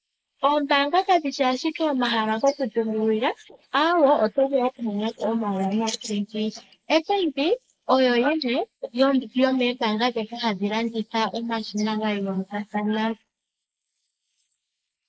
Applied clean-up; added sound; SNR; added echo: neural mask model Resemble Enhance denoiser.